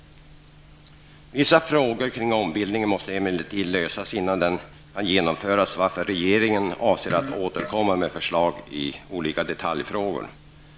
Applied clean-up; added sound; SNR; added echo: none; Fart; 10 dB; none.